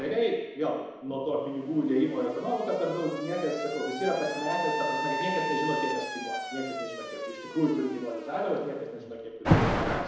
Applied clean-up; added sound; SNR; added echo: none; Alarm; 3 dB; reverberation time 1.0 s.